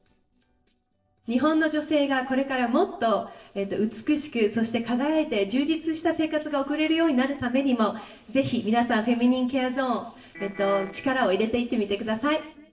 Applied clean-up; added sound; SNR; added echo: neural separator model SepFormer DNS4.